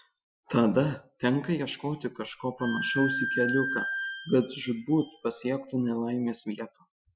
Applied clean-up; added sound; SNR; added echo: classical method Wiener filter.